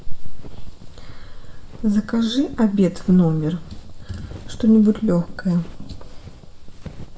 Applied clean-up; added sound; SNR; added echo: none; Walk, footsteps; 17 dB; reverberation time 0.4 s.